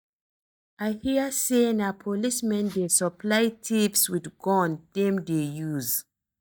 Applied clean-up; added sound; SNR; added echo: neural mask model DeepFilterNet 3.